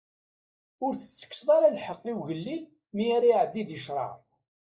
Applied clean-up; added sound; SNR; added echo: neural mask model Resemble Enhance denoiser.